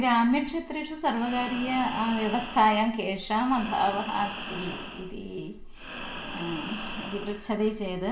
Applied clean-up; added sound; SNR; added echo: none; Breathing; 10 dB; reverberation time 0.2 s.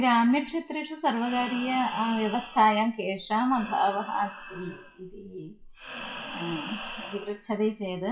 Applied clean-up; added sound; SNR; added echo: classical method WPE with log-MMSE.